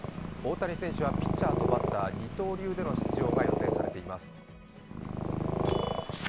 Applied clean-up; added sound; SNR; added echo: none; Purr; -4 dB; none.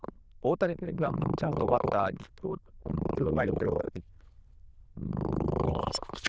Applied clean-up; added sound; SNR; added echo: neural diffusion model UNIVERSE++.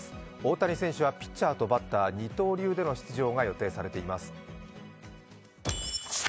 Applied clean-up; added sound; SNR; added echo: none; none; none; none.